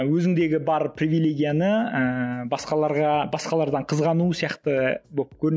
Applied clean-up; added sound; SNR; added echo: none; none; none; none.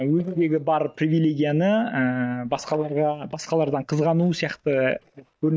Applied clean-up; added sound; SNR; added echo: neural mask model DeepFilterNet 3.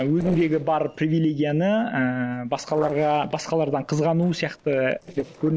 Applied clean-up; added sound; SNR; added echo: neural separator model SepFormer DNS4.